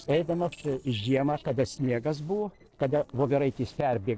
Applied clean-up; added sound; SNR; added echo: neural separator model SepFormer DNS4.